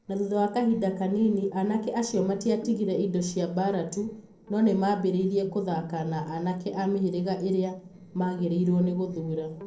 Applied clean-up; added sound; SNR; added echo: neural separator model SepFormer DNS4.